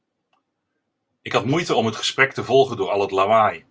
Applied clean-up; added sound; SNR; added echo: none; none; none; none.